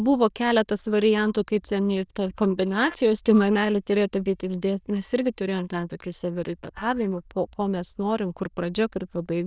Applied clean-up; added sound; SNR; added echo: neural diffusion model UNIVERSE++.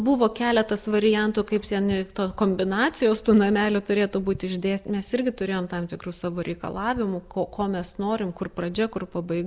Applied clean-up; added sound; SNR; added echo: none; none; none; none.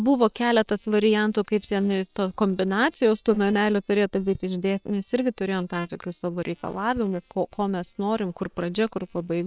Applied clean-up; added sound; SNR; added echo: neural separator model SepFormer WHAM!.